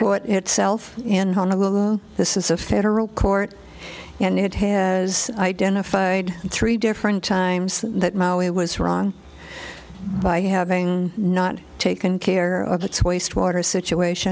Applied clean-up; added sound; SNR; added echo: none; none; none; none.